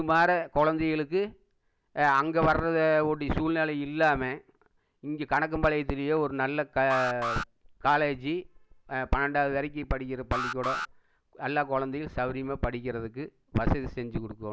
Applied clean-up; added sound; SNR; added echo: none; Alarm; 8 dB; none.